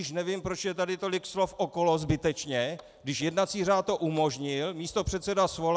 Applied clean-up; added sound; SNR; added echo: none; none; none; none.